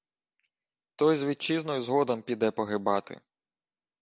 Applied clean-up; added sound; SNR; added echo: none; none; none; none.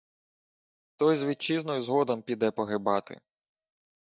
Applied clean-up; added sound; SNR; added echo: neural mask model DeepFilterNet 3.